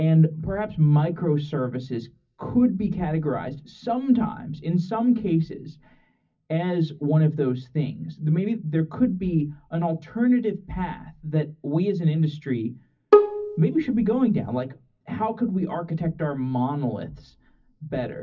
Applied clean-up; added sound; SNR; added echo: none; Bowed string instrument; -2 dB; reverberation time 0.4 s.